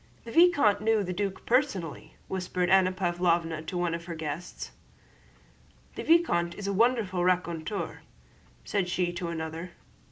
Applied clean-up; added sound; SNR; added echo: none; none; none; none.